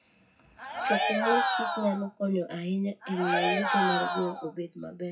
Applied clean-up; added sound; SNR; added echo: classical method WPE with log-MMSE.